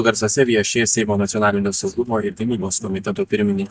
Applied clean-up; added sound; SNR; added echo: neural mask model DeepFilterNet 3.